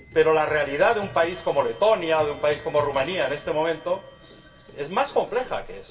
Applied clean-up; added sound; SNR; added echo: none; Clock; 20 dB; reverberation time 0.2 s.